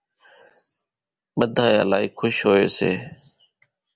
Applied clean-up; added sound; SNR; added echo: none; none; none; none.